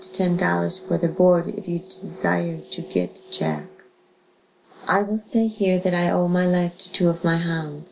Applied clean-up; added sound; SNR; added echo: none; none; none; none.